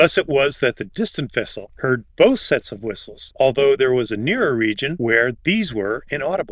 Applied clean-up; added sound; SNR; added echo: neural diffusion model UNIVERSE++.